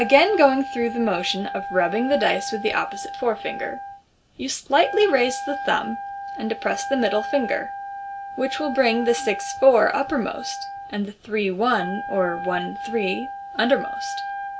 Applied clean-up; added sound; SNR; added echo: none; Wind instrument, woodwind instrument; 9 dB; none.